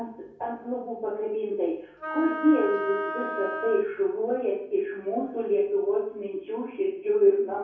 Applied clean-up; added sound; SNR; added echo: none; Wind instrument, woodwind instrument; 6 dB; reverberation time 0.6 s.